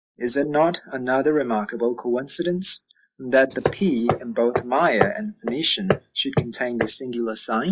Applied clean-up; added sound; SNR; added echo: classical method log-MMSE.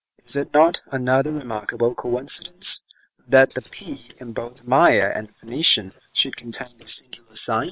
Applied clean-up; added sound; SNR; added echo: neural separator model SepFormer WHAM!.